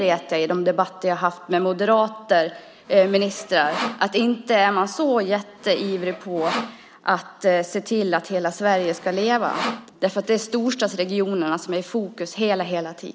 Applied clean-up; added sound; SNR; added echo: none; Sawing; 12 dB; none.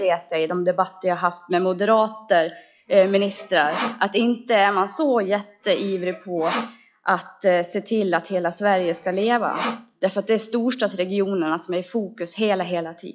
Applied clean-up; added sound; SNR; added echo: classical method log-MMSE.